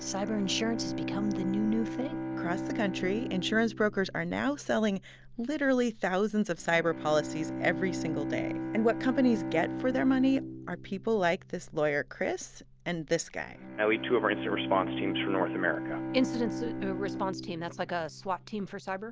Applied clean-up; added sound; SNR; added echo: none; Bowed string instrument; 6 dB; none.